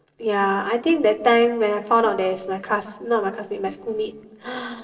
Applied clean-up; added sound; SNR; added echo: neural separator model SepFormer DNS4.